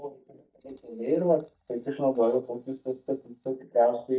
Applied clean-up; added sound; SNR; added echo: neural mask model DeepFilterNet 3.